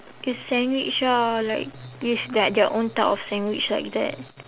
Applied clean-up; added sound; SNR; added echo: none; none; none; none.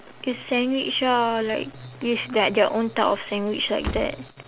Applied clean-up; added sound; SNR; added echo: none; Slam; 17 dB; none.